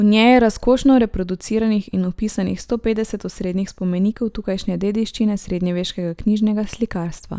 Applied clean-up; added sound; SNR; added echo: none; none; none; none.